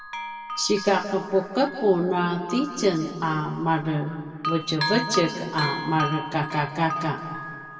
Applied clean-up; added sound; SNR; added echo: none; Bell; 9 dB; reverberation time 1.9 s.